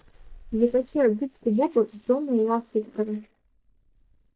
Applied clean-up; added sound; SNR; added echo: neural mask model DeepFilterNet 3.